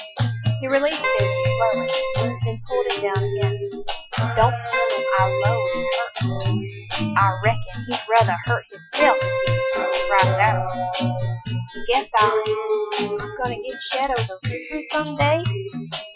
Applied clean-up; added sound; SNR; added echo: classical method Wiener filter.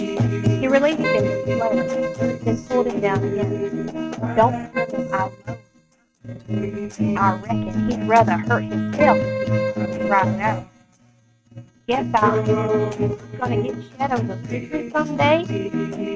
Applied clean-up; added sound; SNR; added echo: neural mask model RNNoise.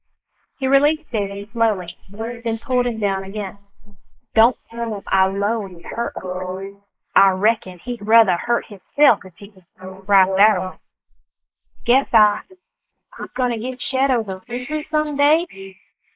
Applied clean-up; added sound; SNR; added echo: neural mask model Resemble Enhance denoiser.